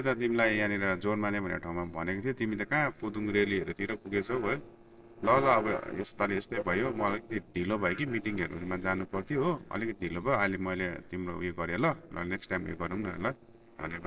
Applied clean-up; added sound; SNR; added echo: neural separator model SepFormer DNS4.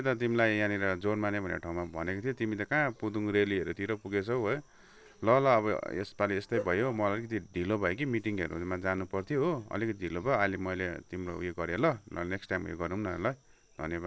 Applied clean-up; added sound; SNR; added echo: none; none; none; none.